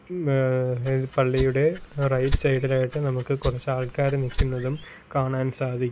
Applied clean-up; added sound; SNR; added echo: none; Rattle (instrument); 5 dB; none.